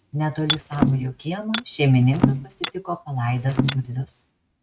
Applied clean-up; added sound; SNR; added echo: neural mask model RNNoise.